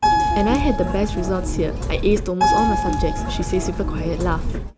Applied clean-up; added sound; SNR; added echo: none; Keyboard (musical); -2 dB; none.